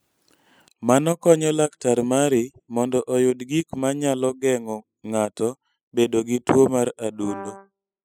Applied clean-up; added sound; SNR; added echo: classical method spectral subtraction.